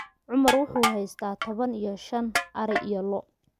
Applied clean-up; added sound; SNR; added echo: none; Crushing; 4 dB; none.